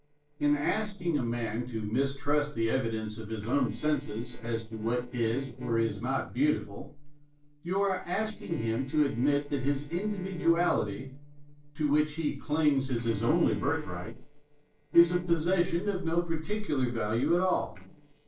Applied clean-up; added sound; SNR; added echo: neural separator model SepFormer DNS4.